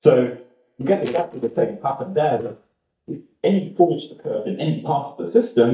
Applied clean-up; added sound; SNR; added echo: neural mask model DeepFilterNet 3.